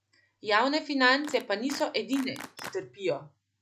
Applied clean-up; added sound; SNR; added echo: none; Clapping; 16 dB; none.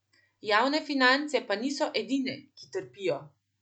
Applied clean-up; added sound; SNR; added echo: none; none; none; none.